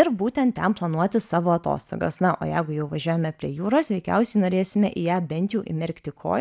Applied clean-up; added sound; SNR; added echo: none; none; none; none.